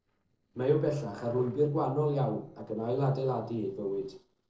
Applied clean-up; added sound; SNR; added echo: neural separator model SepFormer DNS4.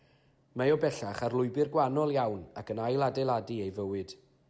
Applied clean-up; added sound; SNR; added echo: none; none; none; none.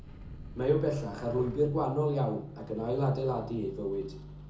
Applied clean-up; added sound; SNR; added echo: none; Microwave oven; 15 dB; reverberation time 0.6 s.